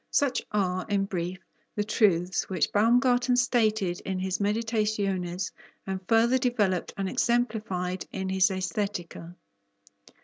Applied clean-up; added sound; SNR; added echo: none; none; none; none.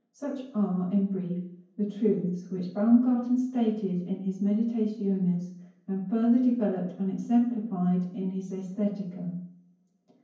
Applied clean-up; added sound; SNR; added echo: none; none; none; reverberation time 0.9 s.